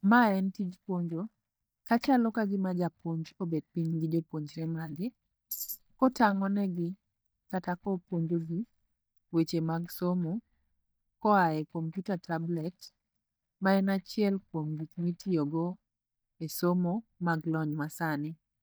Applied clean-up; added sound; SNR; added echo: neural mask model DeepFilterNet 3.